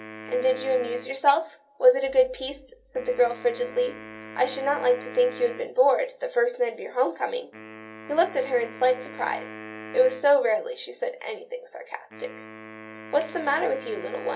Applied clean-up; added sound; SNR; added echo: none; Wind instrument, woodwind instrument; 17 dB; reverberation time 0.2 s.